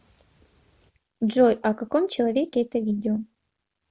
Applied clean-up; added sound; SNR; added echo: none; none; none; none.